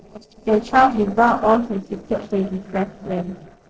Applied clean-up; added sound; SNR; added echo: neural separator model SepFormer DNS4.